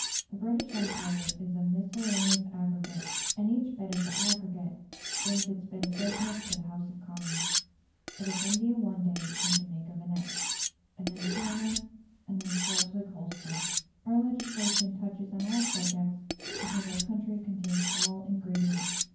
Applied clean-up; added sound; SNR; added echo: none; Cutlery, silverware; 3 dB; reverberation time 0.9 s.